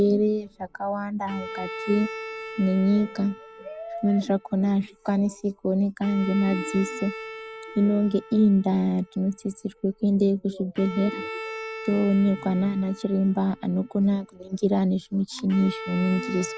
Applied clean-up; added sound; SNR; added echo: none; Bowed string instrument; 14 dB; none.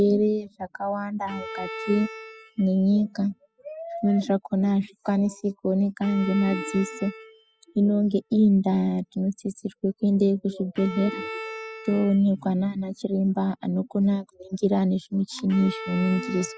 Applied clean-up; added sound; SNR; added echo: classical method spectral subtraction.